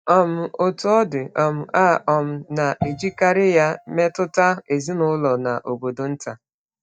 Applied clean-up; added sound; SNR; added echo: neural mask model DeepFilterNet 3.